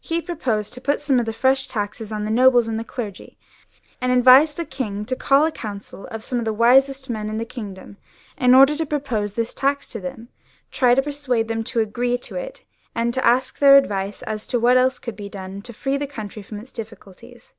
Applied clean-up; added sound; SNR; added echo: none; none; none; none.